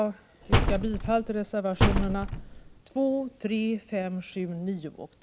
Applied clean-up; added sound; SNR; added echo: none; Slam; -3 dB; none.